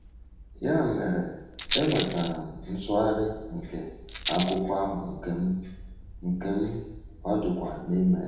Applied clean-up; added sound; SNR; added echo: none; Rattle; 5 dB; reverberation time 0.8 s.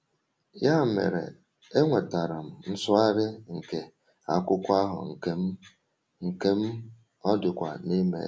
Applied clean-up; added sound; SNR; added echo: none; none; none; none.